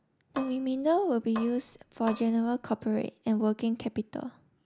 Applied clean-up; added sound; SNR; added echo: none; Cutlery, silverware / Dishes, pots, and pans; 10 dB; none.